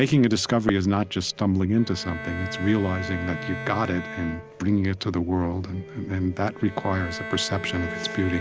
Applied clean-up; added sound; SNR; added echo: none; Bowed string instrument; 13 dB; none.